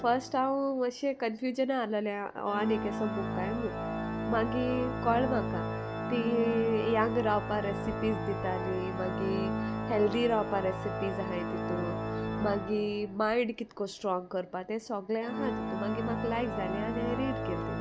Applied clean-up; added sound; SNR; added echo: none; Organ; 3 dB; none.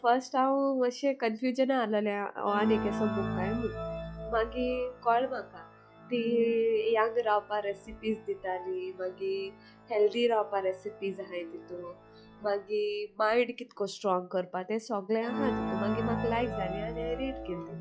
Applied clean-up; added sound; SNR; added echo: classical method log-MMSE.